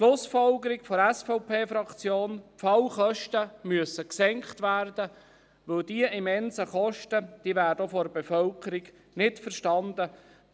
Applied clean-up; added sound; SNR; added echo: none; none; none; none.